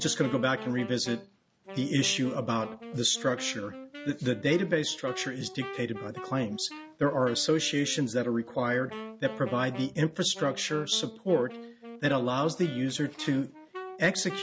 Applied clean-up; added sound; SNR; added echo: none; Wind instrument, woodwind instrument; 14 dB; none.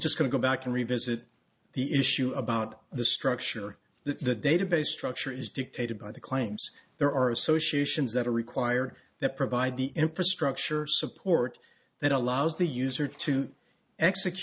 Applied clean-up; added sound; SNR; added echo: none; none; none; none.